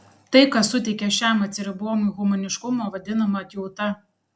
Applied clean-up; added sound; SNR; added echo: none; none; none; none.